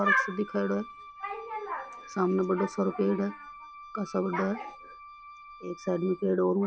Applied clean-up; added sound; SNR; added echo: none; Wind instrument, woodwind instrument; 17 dB; none.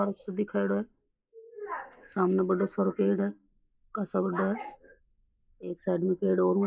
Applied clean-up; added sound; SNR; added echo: neural mask model Resemble Enhance denoiser.